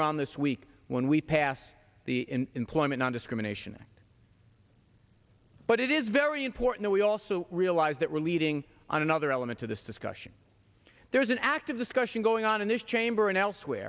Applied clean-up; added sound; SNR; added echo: none; none; none; none.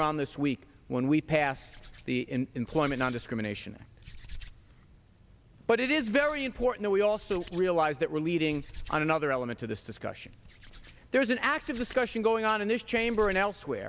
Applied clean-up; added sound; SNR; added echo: none; Hands; 19 dB; none.